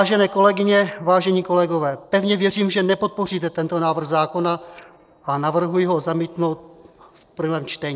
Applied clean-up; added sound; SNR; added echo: neural separator model SepFormer DNS4.